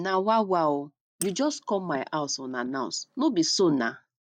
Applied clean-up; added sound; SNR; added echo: neural mask model DeepFilterNet 3.